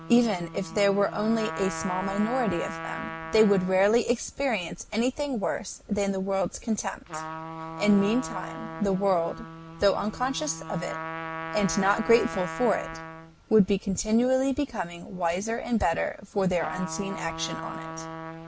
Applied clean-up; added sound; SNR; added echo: none; Trumpet; 12 dB; none.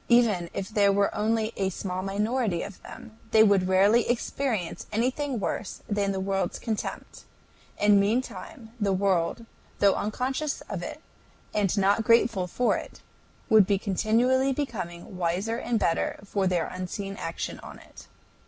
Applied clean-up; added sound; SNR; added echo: none; none; none; none.